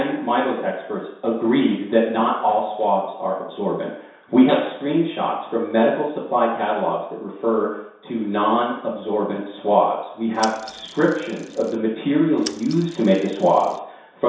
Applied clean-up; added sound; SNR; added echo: none; Mechanisms / Bicycle; 18 dB; reverberation time 0.7 s.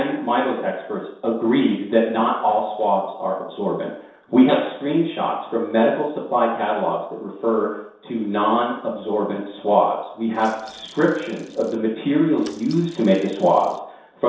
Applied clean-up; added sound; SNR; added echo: neural separator model SepFormer DNS4.